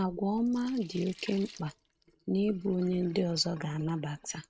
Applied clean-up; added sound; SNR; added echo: neural mask model RNNoise.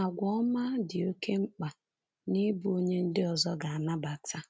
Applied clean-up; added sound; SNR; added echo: none; none; none; none.